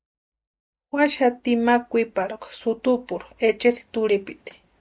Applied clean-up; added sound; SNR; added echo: none; none; none; none.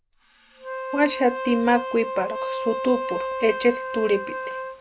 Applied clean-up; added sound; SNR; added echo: none; Wind instrument, woodwind instrument; 6 dB; none.